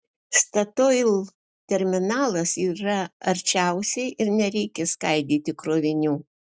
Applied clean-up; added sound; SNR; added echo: none; none; none; none.